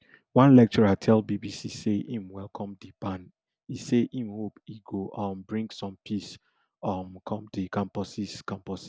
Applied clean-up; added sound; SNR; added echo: none; none; none; none.